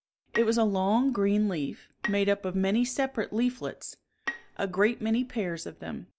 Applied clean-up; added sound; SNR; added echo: none; Bowed string instrument; 15 dB; none.